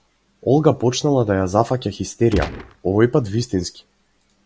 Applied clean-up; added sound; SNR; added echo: none; Gunshot, gunfire; 8 dB; none.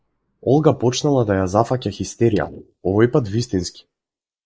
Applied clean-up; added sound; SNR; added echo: neural mask model Resemble Enhance denoiser.